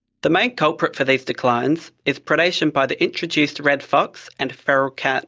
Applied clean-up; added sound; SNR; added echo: neural mask model DeepFilterNet 3.